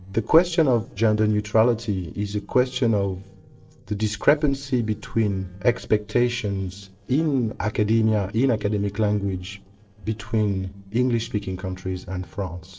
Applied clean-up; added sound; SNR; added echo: neural separator model SepFormer DNS4.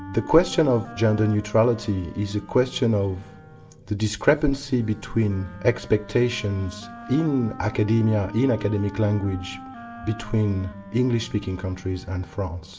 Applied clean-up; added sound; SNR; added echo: none; Wind instrument, woodwind instrument; 18 dB; reverberation time 1.3 s.